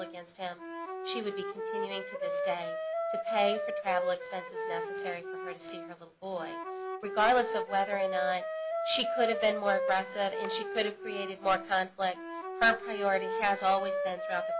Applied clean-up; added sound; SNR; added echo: none; Wind instrument, woodwind instrument; 3 dB; none.